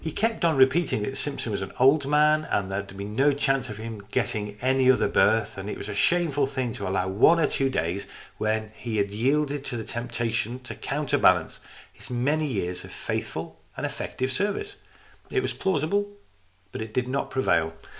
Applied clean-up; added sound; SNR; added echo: none; none; none; none.